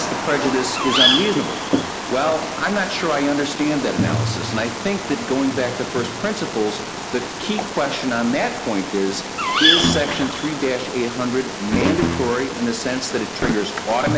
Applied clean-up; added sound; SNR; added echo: none; Guitar + Bird vocalization, bird call, bird song; 2 dB; none.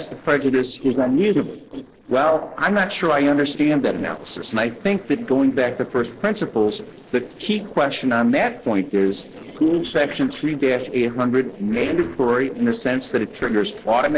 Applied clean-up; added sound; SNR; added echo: neural separator model SepFormer DNS4.